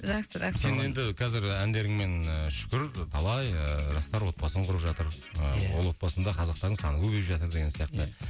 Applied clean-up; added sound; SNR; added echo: none; none; none; none.